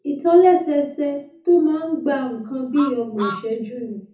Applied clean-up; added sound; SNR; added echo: none; Truck; 14 dB; reverberation time 0.5 s.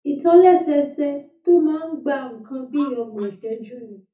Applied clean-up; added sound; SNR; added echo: neural mask model DeepFilterNet 3.